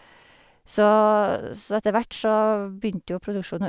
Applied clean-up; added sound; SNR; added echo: none; none; none; none.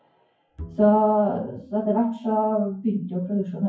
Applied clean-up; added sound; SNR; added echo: classical method WPE with log-MMSE.